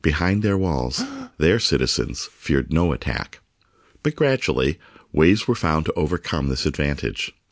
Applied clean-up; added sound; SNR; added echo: none; Gasp; 16 dB; none.